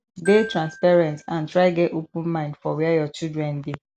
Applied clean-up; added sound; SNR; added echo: none; Glockenspiel; 18 dB; none.